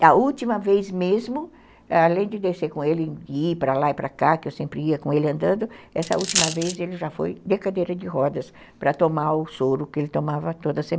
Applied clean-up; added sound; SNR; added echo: none; Coin (dropping); 3 dB; none.